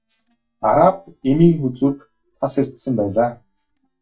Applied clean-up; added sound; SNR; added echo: neural mask model DeepFilterNet 3.